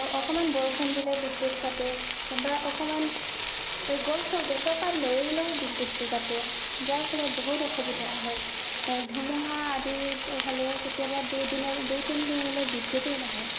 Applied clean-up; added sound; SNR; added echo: none; Frying (food); -3 dB; none.